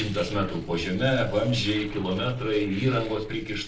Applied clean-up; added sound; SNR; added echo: neural separator model SepFormer DNS4.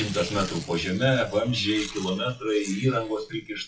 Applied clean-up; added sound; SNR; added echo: classical method WPE with log-MMSE.